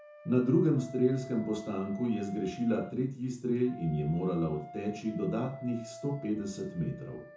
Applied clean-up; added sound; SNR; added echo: none; Wind instrument, woodwind instrument; 17 dB; reverberation time 0.6 s.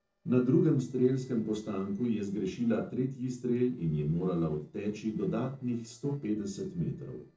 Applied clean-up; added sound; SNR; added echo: neural separator model SepFormer DNS4.